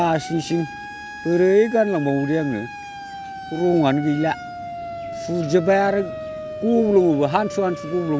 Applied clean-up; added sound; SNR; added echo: none; Siren; 12 dB; none.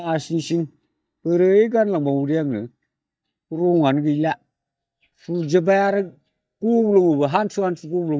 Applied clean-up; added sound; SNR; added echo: neural mask model DeepFilterNet 3.